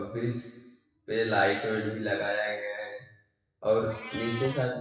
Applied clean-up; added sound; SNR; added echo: classical method WPE with log-MMSE.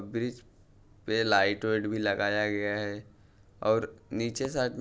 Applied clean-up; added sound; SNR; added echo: none; none; none; none.